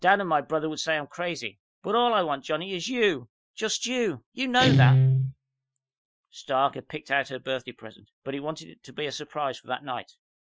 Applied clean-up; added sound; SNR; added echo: classical method Wiener filter.